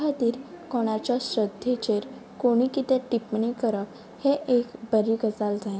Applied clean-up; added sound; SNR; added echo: none; none; none; none.